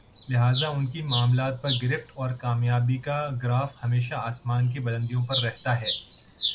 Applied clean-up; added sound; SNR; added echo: none; Bird vocalization, bird call, bird song; 1 dB; none.